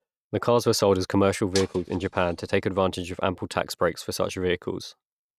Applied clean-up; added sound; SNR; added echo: neural mask model RNNoise.